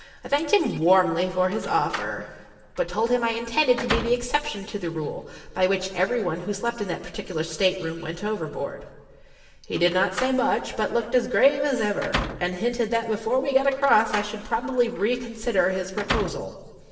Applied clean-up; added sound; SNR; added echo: none; Slam; 10 dB; reverberation time 1.4 s.